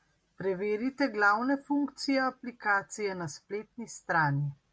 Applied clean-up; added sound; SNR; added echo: none; none; none; none.